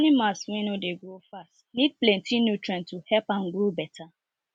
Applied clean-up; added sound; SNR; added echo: none; none; none; none.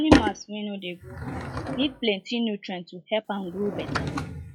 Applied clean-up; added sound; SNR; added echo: classical method log-MMSE.